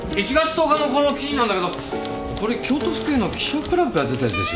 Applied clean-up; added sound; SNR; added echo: none; Fire; 13 dB; none.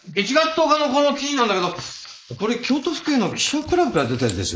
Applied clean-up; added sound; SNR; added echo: neural mask model Resemble Enhance denoiser.